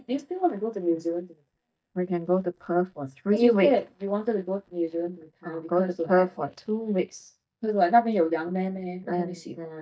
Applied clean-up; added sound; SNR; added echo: neural mask model DeepFilterNet 3.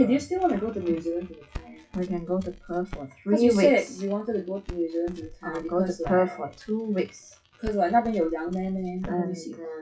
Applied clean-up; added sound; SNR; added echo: classical method WPE with log-MMSE.